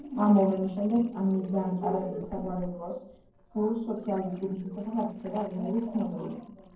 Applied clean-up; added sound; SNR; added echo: neural separator model SepFormer DNS4.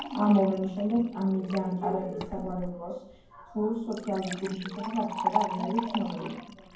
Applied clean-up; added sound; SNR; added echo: none; Liquid; 9 dB; reverberation time 0.9 s.